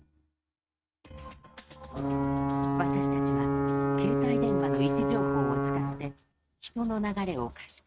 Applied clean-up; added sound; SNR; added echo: neural mask model RNNoise.